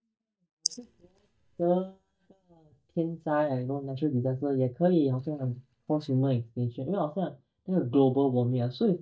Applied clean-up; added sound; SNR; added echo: neural mask model DeepFilterNet 3.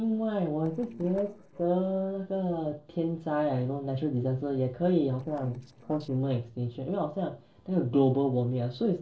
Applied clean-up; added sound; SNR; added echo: neural separator model SepFormer DNS4.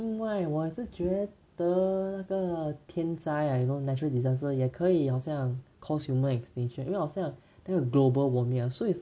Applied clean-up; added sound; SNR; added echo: none; none; none; none.